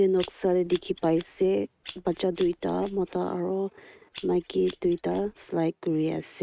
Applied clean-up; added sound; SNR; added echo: neural mask model RNNoise.